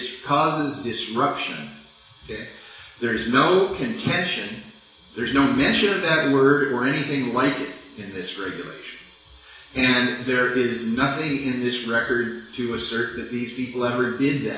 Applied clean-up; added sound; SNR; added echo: none; none; none; reverberation time 0.7 s.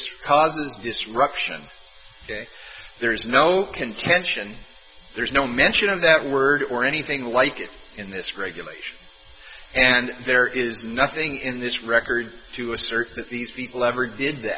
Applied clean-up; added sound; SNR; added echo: none; none; none; none.